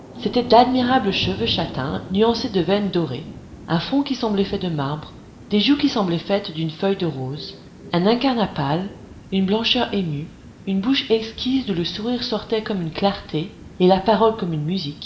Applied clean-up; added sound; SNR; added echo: none; Thunder / Rain; 16 dB; reverberation time 2.0 s.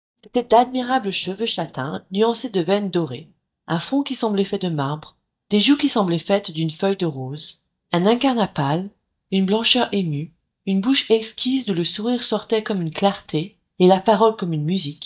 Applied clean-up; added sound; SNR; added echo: neural mask model DeepFilterNet 3.